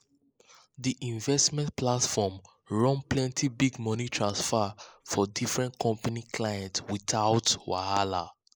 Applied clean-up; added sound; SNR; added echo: neural mask model Resemble Enhance denoiser.